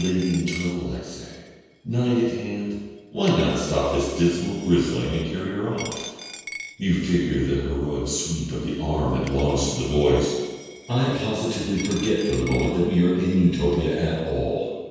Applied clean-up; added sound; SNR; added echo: none; Coin (dropping); 19 dB; reverberation time 1.2 s.